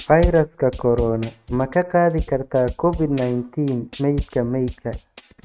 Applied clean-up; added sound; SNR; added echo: neural mask model RNNoise.